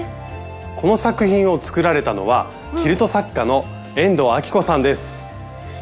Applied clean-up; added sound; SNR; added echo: none; none; none; none.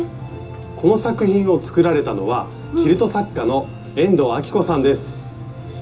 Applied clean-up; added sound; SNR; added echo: none; Engine; 16 dB; reverberation time 0.2 s.